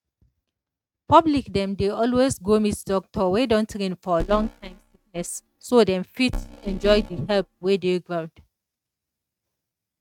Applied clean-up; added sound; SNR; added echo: neural mask model RNNoise.